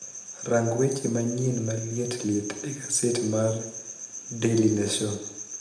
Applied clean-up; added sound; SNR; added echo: none; none; none; reverberation time 0.8 s.